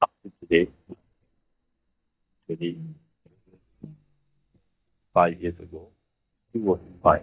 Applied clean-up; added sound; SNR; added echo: neural mask model DeepFilterNet 3.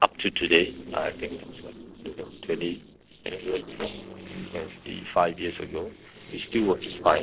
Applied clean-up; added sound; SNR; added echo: neural separator model SepFormer DNS4.